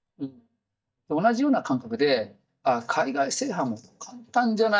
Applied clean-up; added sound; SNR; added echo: neural mask model DeepFilterNet 3.